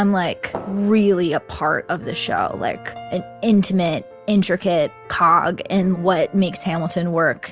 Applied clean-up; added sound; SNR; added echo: none; Fireworks; 15 dB; none.